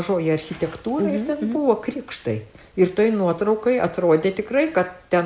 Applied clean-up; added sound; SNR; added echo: none; none; none; none.